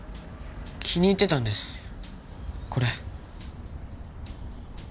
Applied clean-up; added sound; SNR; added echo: none; Drum / Drum kit + Bird; 14 dB; none.